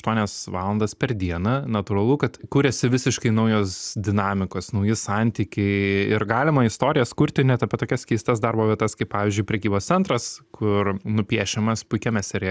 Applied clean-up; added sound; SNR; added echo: none; none; none; none.